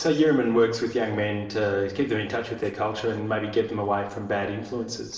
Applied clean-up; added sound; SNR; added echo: neural separator model SepFormer DNS4.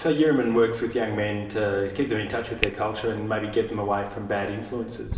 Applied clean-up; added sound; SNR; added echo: none; Hands; 14 dB; reverberation time 0.9 s.